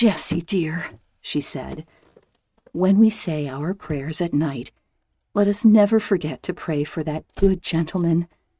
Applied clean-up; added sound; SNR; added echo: neural mask model RNNoise.